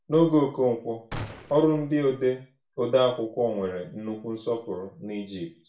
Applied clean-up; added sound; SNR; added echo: none; Gunshot, gunfire; 14 dB; reverberation time 0.3 s.